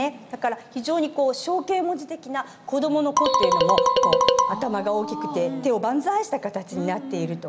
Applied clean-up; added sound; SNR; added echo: none; Marimba, xylophone; -5 dB; none.